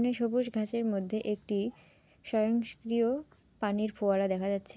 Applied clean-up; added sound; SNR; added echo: none; none; none; none.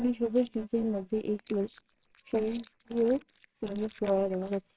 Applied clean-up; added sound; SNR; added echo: neural separator model SepFormer WHAMR!.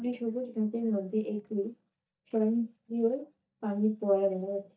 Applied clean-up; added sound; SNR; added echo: neural mask model DeepFilterNet 3.